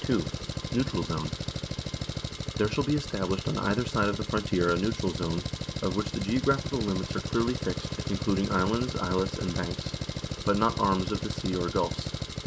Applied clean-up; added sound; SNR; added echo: none; Engine; 4 dB; none.